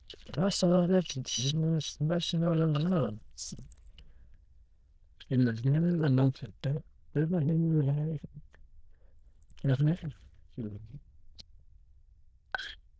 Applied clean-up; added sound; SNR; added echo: neural diffusion model UNIVERSE++.